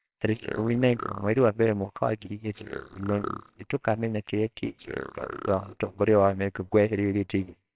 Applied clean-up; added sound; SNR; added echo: neural separator model SepFormer WHAMR!.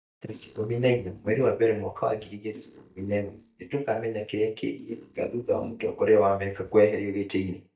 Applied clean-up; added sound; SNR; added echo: neural mask model DeepFilterNet 3.